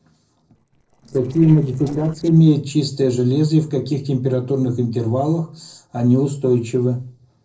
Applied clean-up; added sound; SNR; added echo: neural separator model SepFormer DNS4.